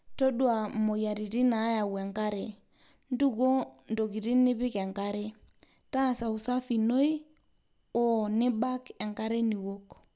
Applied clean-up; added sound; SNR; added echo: none; none; none; none.